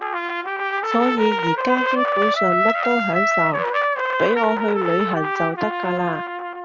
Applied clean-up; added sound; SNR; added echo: none; Trumpet; -1 dB; none.